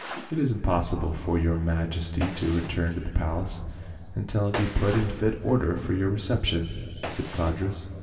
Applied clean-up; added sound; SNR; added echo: none; Gunshot, gunfire; 15 dB; reverberation time 2.5 s.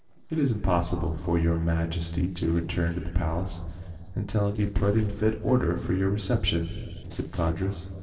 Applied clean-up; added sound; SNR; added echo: neural separator model SepFormer DNS4.